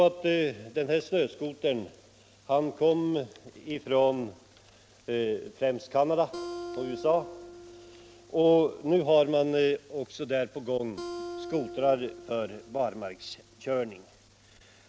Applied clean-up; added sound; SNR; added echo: none; Acoustic guitar; 14 dB; none.